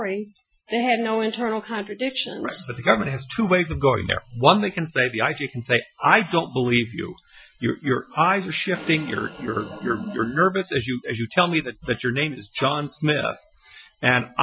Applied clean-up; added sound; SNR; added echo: classical method Wiener filter.